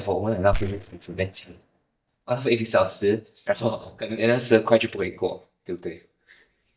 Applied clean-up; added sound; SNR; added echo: neural mask model DeepFilterNet 3.